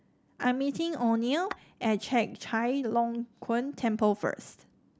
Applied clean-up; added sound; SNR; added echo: none; Tap / Glass; 18 dB; none.